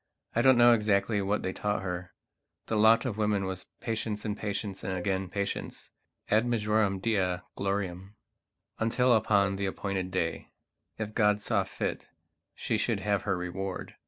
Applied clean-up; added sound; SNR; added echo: none; Wind instrument, woodwind instrument; 17 dB; none.